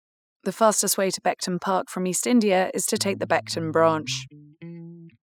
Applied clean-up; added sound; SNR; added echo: classical method spectral subtraction.